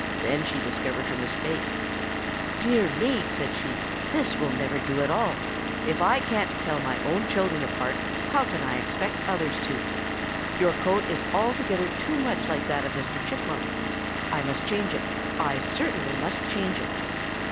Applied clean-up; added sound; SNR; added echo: none; Engine / Vehicle; 0 dB; none.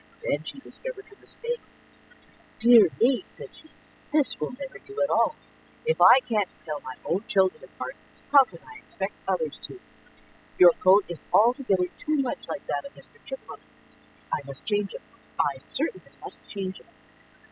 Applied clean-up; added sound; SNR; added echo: classical method spectral subtraction.